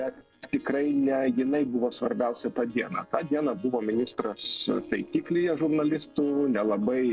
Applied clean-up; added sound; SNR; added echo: neural separator model SepFormer DNS4.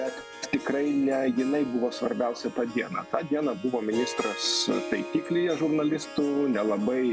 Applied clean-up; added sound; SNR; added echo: none; Harp; 12 dB; none.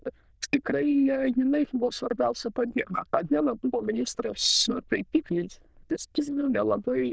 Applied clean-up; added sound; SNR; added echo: neural diffusion model UNIVERSE++.